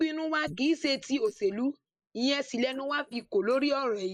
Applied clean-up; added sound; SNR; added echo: neural mask model Resemble Enhance denoiser.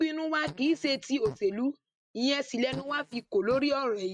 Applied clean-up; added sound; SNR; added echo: neural mask model RNNoise.